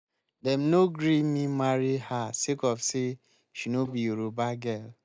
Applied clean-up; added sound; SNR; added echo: neural mask model DeepFilterNet 3.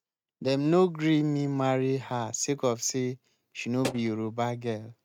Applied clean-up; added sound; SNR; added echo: neural mask model RNNoise.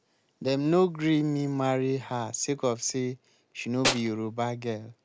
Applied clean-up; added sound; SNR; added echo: none; Tools; -1 dB; none.